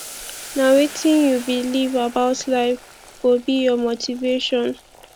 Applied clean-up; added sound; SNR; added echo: none; Boiling; 18 dB; none.